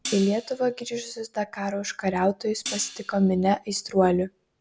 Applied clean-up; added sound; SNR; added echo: none; Hi-hat; 15 dB; none.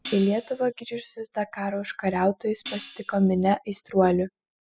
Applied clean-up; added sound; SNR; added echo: classical method spectral subtraction.